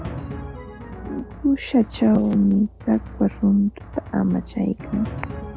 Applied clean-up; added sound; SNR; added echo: none; Drum; 13 dB; none.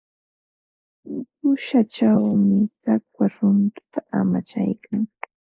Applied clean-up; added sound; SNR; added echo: neural mask model Resemble Enhance denoiser.